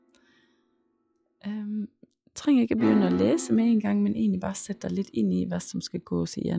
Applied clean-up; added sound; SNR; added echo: classical method log-MMSE.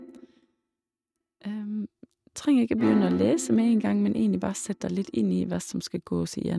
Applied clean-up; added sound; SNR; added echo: neural mask model RNNoise.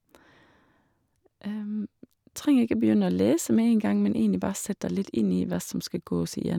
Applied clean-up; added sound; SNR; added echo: none; none; none; none.